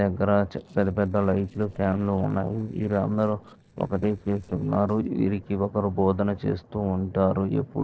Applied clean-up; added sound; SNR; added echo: neural separator model SepFormer DNS4.